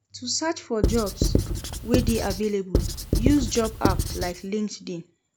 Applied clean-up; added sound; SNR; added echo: none; Writing; -2 dB; none.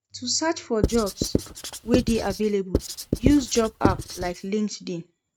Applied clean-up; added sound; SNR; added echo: neural mask model RNNoise.